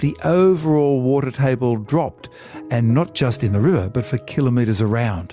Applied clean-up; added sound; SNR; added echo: none; none; none; none.